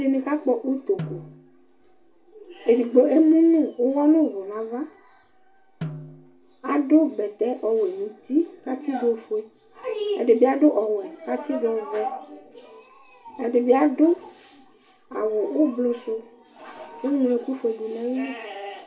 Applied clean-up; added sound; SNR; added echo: none; Snare drum; 17 dB; reverberation time 0.2 s.